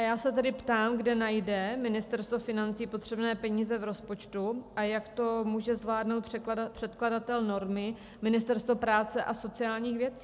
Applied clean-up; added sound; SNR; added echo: none; none; none; none.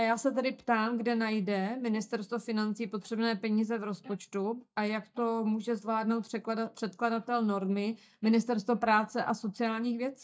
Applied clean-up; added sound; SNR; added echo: neural mask model DeepFilterNet 3.